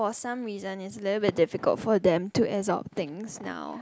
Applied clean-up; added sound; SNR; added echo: none; none; none; none.